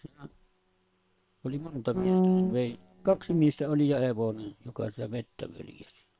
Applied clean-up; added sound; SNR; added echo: neural separator model SepFormer WHAM!.